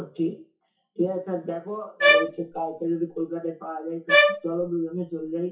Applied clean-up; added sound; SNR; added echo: classical method WPE with log-MMSE.